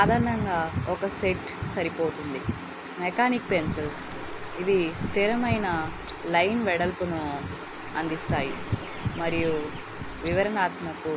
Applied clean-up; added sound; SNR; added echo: none; Water; 13 dB; none.